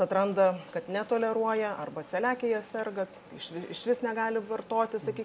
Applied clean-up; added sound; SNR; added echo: none; none; none; none.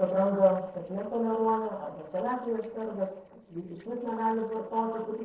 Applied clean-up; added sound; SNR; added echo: neural separator model SepFormer DNS4.